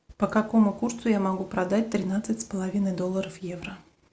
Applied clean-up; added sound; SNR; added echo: none; none; none; none.